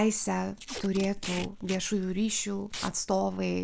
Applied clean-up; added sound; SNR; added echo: none; Packing tape, duct tape; 13 dB; none.